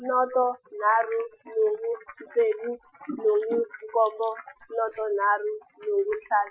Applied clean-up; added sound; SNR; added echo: classical method Wiener filter.